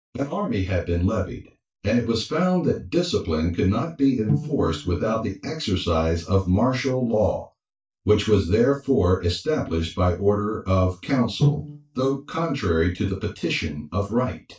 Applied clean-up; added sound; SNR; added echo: neural mask model DeepFilterNet 3.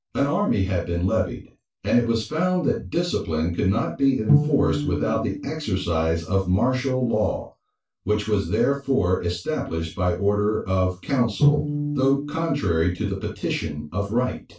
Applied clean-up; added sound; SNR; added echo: neural separator model SepFormer DNS4.